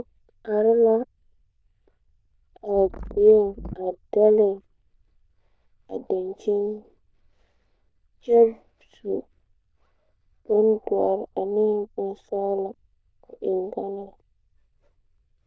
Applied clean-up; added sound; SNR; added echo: neural diffusion model UNIVERSE++.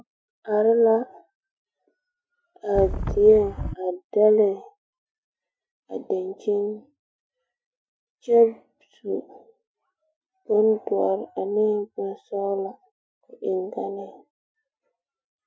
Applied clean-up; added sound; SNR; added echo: classical method Wiener filter.